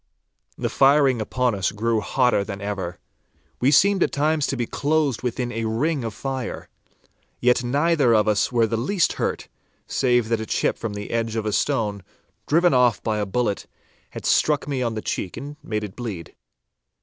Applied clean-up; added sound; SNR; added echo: none; none; none; none.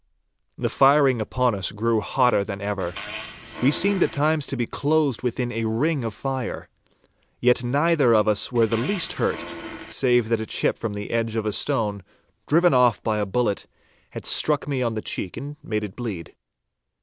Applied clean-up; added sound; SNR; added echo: none; Fart; 12 dB; none.